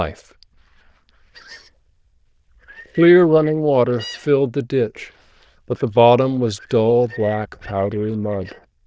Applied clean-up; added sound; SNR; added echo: neural diffusion model UNIVERSE++.